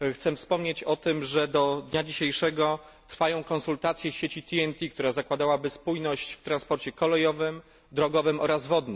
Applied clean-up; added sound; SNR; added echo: none; none; none; none.